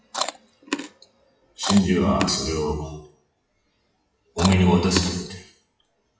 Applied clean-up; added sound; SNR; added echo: classical method WPE with log-MMSE.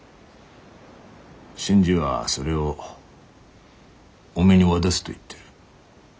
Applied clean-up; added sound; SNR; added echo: none; none; none; none.